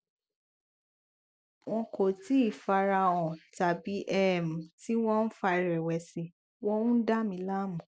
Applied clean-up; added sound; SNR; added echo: none; none; none; none.